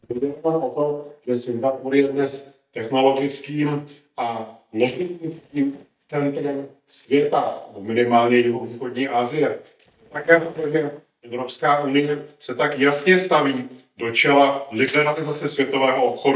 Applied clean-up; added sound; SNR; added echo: neural mask model DeepFilterNet 3.